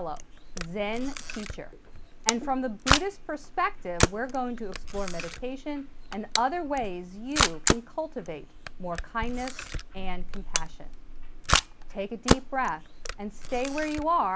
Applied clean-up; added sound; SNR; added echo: none; Camera; -2 dB; none.